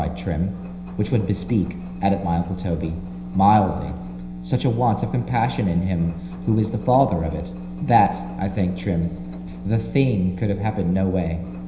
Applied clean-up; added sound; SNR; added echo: none; Engine; 20 dB; reverberation time 0.9 s.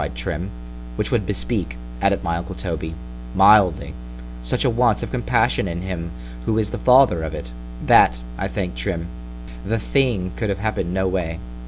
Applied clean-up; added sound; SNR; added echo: none; none; none; none.